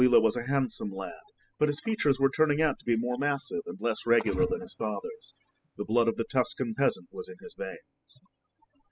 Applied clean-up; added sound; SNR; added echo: classical method spectral subtraction.